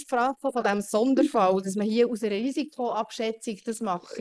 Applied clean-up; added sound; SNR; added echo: neural mask model Resemble Enhance denoiser.